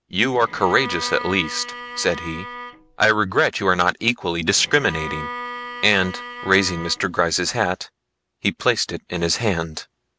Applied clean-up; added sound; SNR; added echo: none; Bowed string instrument; 11 dB; none.